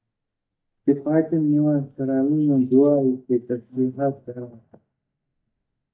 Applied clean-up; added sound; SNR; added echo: neural mask model DeepFilterNet 3.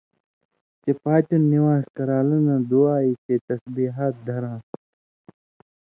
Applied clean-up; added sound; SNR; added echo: none; none; none; none.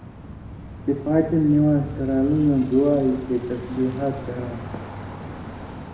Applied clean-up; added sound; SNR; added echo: none; Bicycle; 12 dB; reverberation time 1.0 s.